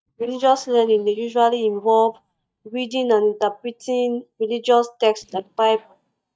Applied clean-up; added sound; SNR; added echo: neural mask model DeepFilterNet 3.